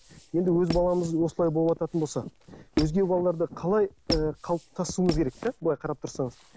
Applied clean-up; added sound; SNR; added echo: none; Squeak; 11 dB; none.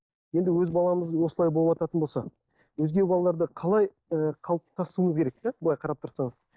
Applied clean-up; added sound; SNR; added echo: neural mask model DeepFilterNet 3.